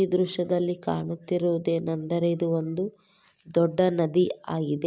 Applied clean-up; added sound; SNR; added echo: none; none; none; none.